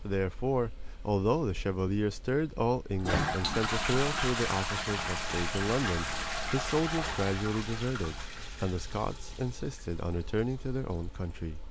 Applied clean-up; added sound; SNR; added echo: none; Toilet flush; 3 dB; none.